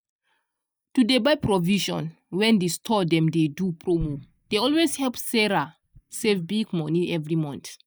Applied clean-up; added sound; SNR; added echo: neural mask model DeepFilterNet 3.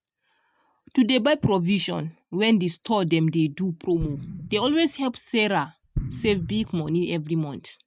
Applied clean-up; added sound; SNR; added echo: neural mask model RNNoise.